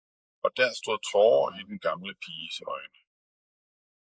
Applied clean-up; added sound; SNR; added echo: neural mask model Resemble Enhance denoiser.